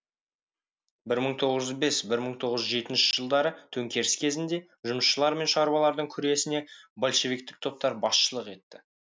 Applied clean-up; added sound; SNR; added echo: none; none; none; none.